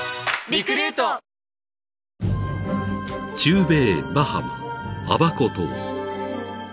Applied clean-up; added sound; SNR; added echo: none; none; none; none.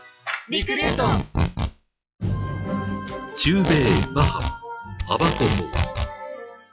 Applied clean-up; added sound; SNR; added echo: classical method log-MMSE.